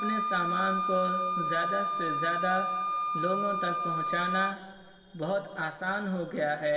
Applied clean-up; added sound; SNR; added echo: none; Wind instrument, woodwind instrument; 0 dB; reverberation time 2.5 s.